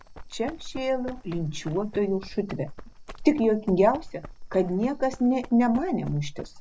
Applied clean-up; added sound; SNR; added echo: none; Run; 13 dB; none.